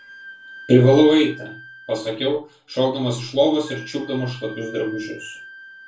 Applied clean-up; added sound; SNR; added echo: none; Wind instrument, woodwind instrument; 20 dB; reverberation time 0.3 s.